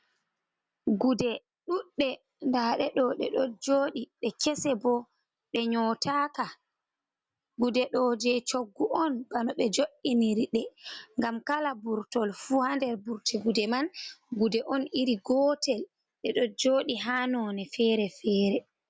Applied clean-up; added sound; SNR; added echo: none; none; none; none.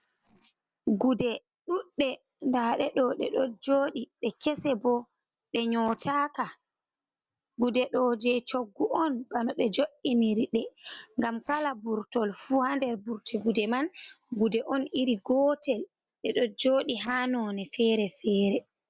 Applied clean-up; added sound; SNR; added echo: neural separator model SepFormer DNS4.